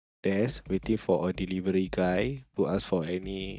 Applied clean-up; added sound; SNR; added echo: neural mask model DeepFilterNet 3.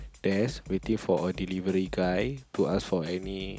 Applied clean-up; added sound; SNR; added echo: none; Drum kit; 16 dB; none.